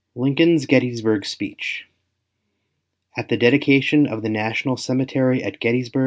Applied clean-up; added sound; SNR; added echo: none; none; none; none.